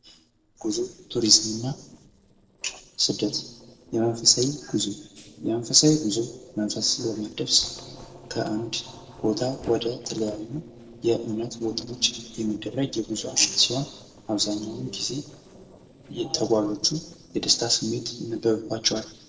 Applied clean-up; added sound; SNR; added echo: neural separator model SepFormer DNS4.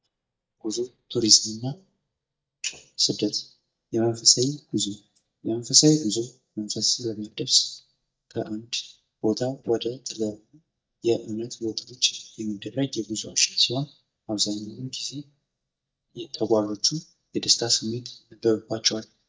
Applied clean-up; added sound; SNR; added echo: neural mask model DeepFilterNet 3.